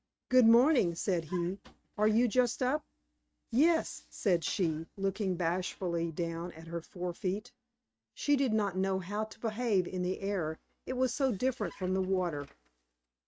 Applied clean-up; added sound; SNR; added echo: neural mask model RNNoise.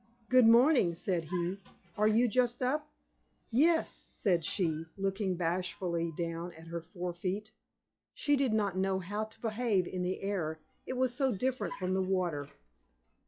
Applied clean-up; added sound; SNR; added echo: classical method log-MMSE.